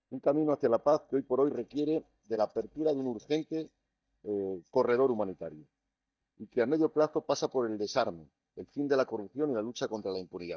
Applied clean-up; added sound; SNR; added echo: neural mask model DeepFilterNet 3.